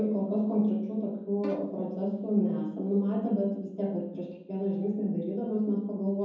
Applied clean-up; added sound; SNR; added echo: none; Bowed string instrument; 16 dB; reverberation time 0.9 s.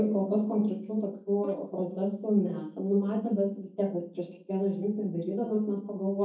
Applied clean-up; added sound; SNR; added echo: neural mask model DeepFilterNet 3.